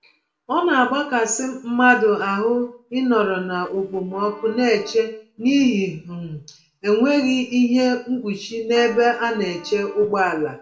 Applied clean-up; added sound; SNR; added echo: neural separator model SepFormer DNS4.